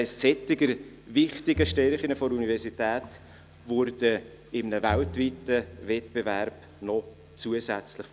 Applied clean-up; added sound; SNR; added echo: none; Bowed string instrument; 13 dB; none.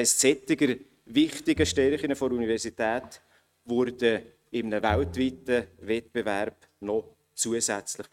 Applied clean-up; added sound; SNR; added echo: neural mask model RNNoise.